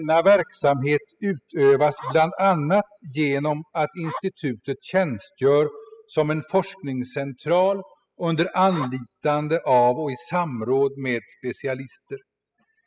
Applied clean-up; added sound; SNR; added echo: classical method spectral subtraction.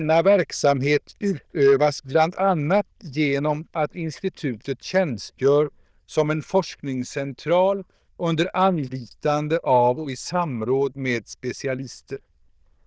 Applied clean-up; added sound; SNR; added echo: neural diffusion model UNIVERSE++.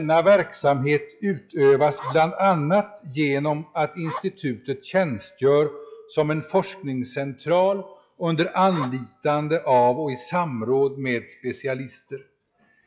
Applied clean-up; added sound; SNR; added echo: classical method log-MMSE.